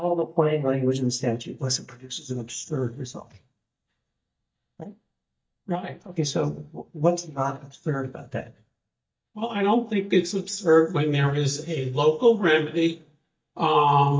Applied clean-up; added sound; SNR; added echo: neural mask model DeepFilterNet 3.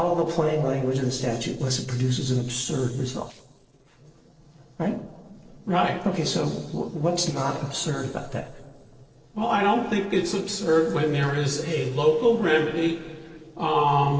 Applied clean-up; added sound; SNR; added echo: neural separator model SepFormer DNS4.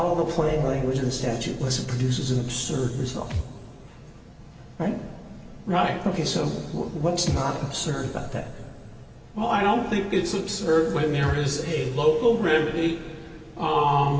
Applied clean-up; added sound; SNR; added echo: none; Thump, thud; 17 dB; reverberation time 2.3 s.